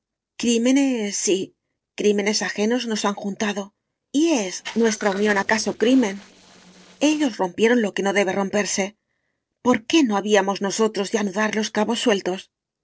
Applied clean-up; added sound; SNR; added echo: neural separator model SepFormer DNS4.